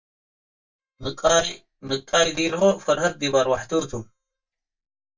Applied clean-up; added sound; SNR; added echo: neural mask model DeepFilterNet 3.